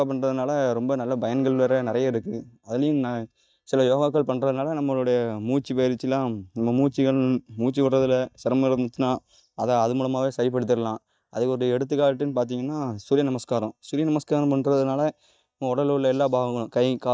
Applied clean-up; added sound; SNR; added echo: neural mask model DeepFilterNet 3.